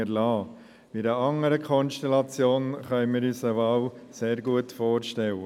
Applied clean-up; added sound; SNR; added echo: none; none; none; none.